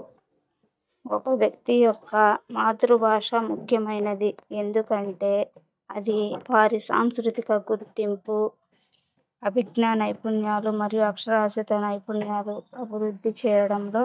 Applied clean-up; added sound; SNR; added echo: neural mask model DeepFilterNet 3.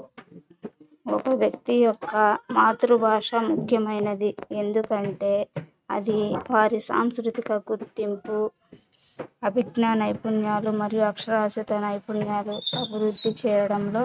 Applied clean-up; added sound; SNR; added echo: neural mask model RNNoise.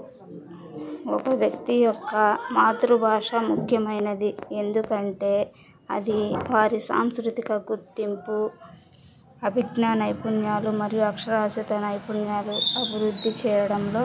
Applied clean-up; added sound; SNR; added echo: none; none; none; none.